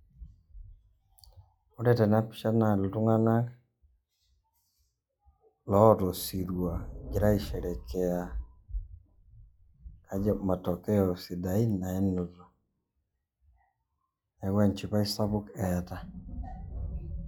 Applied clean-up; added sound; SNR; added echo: classical method log-MMSE.